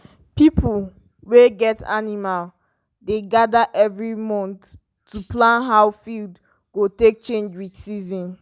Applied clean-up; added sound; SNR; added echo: none; Tambourine; 18 dB; none.